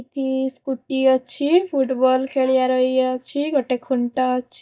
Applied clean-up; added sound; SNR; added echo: neural mask model DeepFilterNet 3.